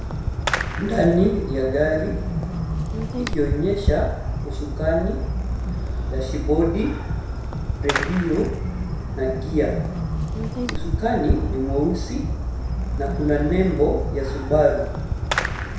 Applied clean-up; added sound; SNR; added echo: none; Fireworks; 1 dB; reverberation time 0.7 s.